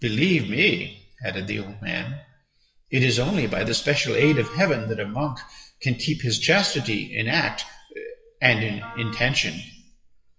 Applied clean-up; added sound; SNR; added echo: classical method WPE with log-MMSE.